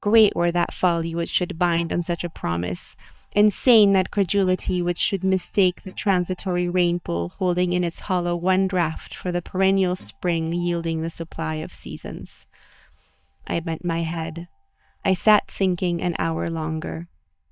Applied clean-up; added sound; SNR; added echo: neural mask model DeepFilterNet 3.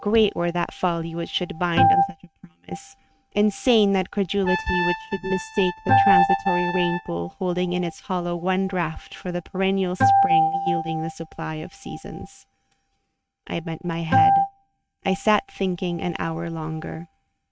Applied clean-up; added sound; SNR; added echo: neural mask model RNNoise.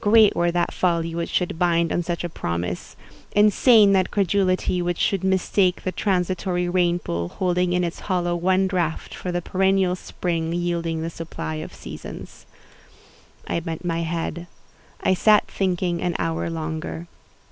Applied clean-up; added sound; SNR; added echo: none; none; none; none.